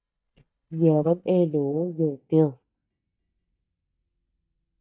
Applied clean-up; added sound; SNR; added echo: neural mask model DeepFilterNet 3.